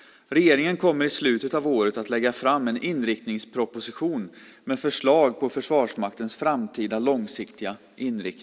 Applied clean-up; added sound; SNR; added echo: none; none; none; none.